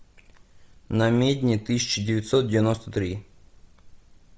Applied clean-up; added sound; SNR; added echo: none; none; none; none.